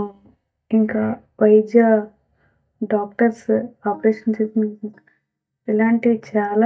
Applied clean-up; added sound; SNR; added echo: neural mask model DeepFilterNet 3.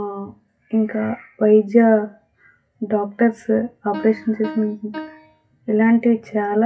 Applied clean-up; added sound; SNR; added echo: classical method WPE with log-MMSE.